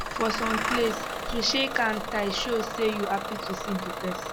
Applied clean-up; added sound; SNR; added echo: none; Engine starting / Bus; 3 dB; none.